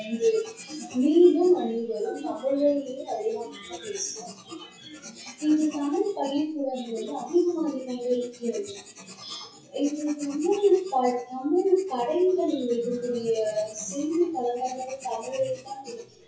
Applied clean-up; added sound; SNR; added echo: classical method WPE with log-MMSE.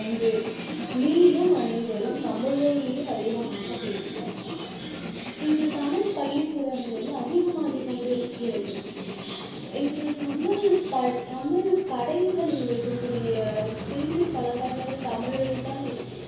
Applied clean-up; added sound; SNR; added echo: none; Writing; 11 dB; reverberation time 0.7 s.